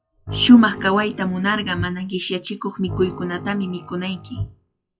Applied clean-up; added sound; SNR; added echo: classical method WPE with log-MMSE.